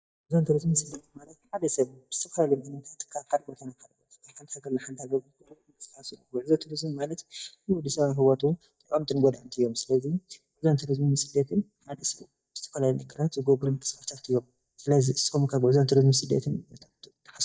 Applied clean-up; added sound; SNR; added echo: neural mask model DeepFilterNet 3.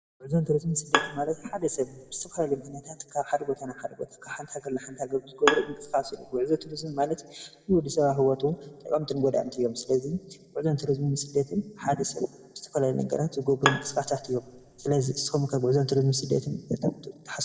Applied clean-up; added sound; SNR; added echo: none; Bowed string instrument; 4 dB; reverberation time 0.8 s.